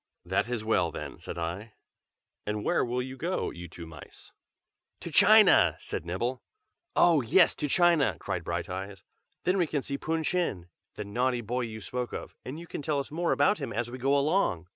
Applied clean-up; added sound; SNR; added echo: none; none; none; none.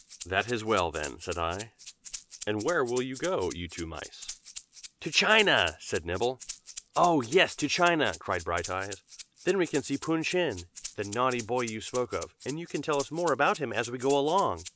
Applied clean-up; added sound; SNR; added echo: none; Rattle (instrument); 16 dB; none.